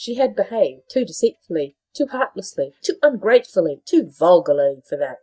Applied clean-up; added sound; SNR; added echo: neural mask model DeepFilterNet 3.